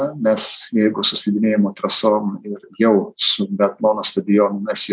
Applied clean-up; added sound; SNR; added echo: none; none; none; none.